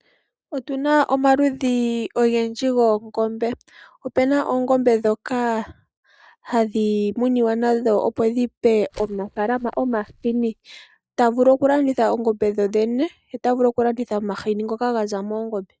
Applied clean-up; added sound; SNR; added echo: neural mask model DeepFilterNet 3.